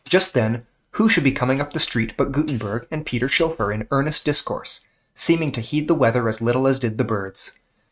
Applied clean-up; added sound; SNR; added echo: neural mask model RNNoise.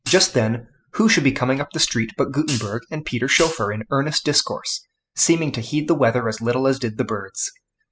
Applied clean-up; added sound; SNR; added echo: classical method spectral subtraction.